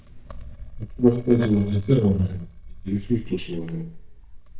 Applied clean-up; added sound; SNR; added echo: neural mask model DeepFilterNet 3.